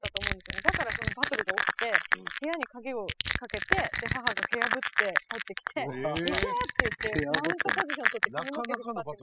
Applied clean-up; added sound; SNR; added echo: classical method spectral subtraction.